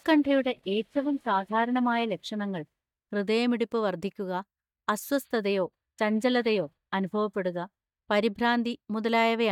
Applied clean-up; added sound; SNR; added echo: neural mask model DeepFilterNet 3.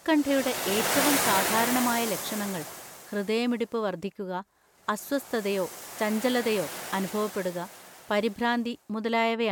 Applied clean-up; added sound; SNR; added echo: none; Waves, surf; 6 dB; none.